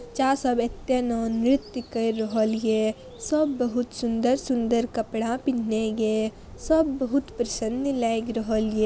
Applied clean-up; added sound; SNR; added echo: none; Bird + Wind; 18 dB; none.